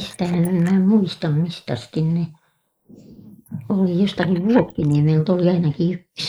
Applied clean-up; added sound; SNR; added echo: neural mask model Resemble Enhance denoiser.